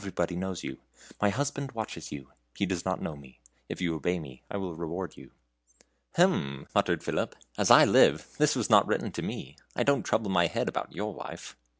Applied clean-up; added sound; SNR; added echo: none; none; none; none.